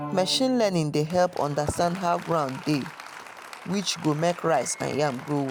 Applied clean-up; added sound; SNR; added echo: none; Applause; 15 dB; none.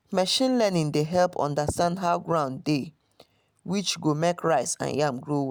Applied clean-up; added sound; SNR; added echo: none; none; none; none.